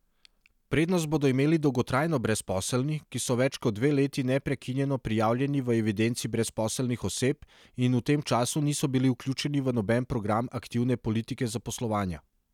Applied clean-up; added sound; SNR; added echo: none; none; none; none.